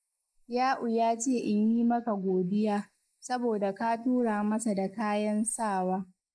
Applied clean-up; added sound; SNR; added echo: neural mask model Resemble Enhance denoiser.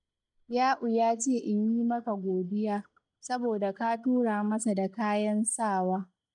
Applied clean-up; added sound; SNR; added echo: neural mask model DeepFilterNet 3.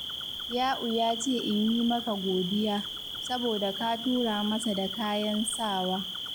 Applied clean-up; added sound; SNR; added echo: none; Cricket; 6 dB; none.